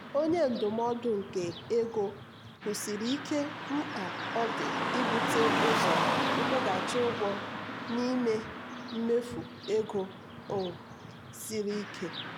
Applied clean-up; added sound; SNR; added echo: none; Car passing by / Traffic noise, roadway noise; 2 dB; none.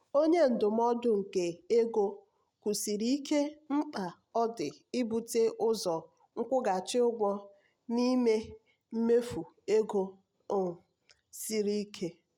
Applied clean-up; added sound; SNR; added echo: none; none; none; none.